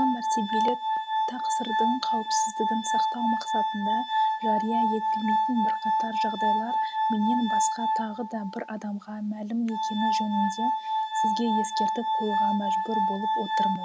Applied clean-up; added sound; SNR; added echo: none; Glass; -4 dB; none.